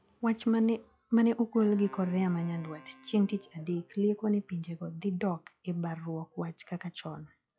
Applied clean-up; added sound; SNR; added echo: classical method log-MMSE.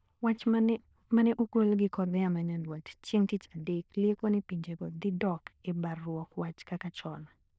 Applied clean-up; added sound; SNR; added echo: neural diffusion model UNIVERSE++.